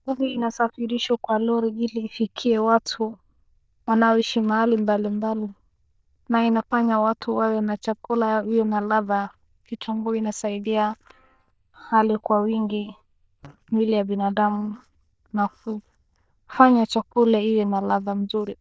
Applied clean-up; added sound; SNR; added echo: neural diffusion model UNIVERSE++.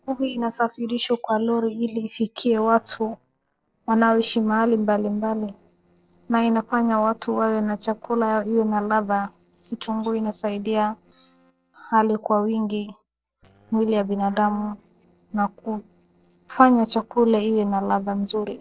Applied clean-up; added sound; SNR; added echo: neural separator model SepFormer DNS4.